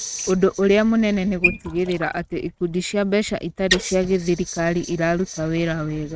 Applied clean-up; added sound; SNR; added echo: neural mask model RNNoise.